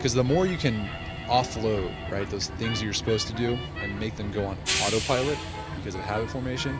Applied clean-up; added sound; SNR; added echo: none; Train; 7 dB; none.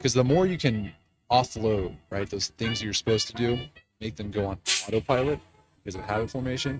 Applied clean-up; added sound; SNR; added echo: neural mask model RNNoise.